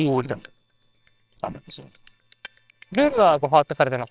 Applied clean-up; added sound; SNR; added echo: neural separator model SepFormer WHAMR!.